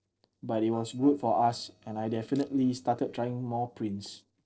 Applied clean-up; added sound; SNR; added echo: neural separator model SepFormer DNS4.